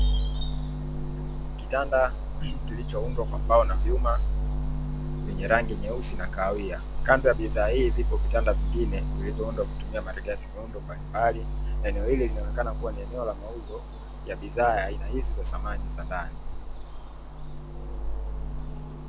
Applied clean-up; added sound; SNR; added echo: none; Bird vocalization, bird call, bird song; 9 dB; none.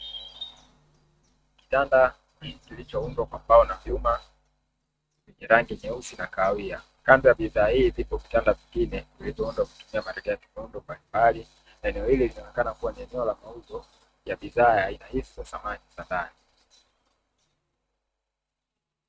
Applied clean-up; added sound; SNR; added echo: neural mask model RNNoise.